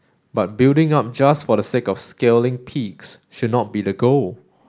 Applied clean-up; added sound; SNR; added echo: none; none; none; none.